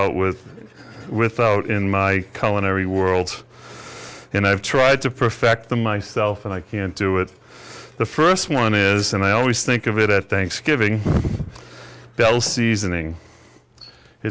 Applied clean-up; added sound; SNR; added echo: none; none; none; none.